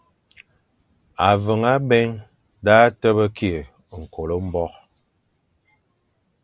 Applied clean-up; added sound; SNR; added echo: none; none; none; none.